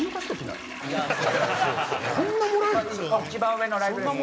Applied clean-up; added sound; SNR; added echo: none; Toilet flush; 14 dB; none.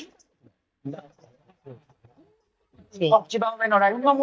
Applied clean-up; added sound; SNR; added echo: neural mask model DeepFilterNet 3.